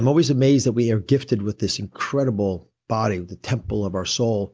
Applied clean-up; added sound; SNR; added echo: none; none; none; none.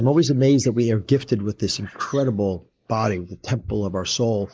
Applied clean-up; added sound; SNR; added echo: neural mask model Resemble Enhance denoiser.